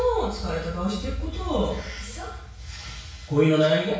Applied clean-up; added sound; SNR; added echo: none; none; none; reverberation time 0.6 s.